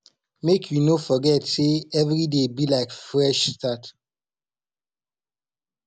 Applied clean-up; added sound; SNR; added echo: none; none; none; none.